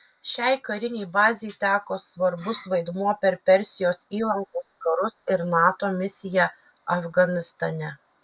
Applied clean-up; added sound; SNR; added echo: none; none; none; none.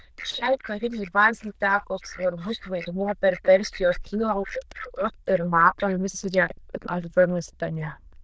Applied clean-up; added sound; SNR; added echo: neural diffusion model UNIVERSE++.